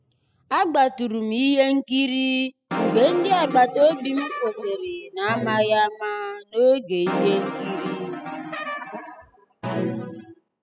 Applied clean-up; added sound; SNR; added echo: classical method spectral subtraction.